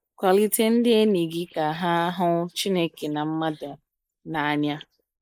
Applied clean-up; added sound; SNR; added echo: neural mask model Resemble Enhance denoiser.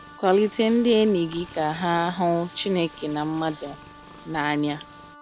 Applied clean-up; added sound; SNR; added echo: none; Purr + Wind instrument, woodwind instrument; 20 dB; none.